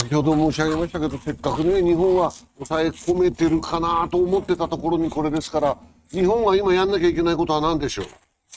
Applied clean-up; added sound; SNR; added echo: neural mask model RNNoise.